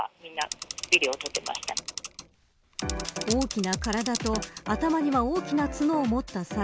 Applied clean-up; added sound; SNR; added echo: none; Mechanisms / Bicycle; 8 dB; none.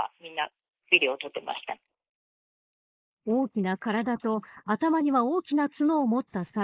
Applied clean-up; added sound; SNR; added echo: neural mask model Resemble Enhance denoiser.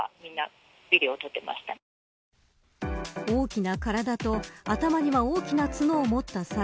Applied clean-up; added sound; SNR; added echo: none; none; none; none.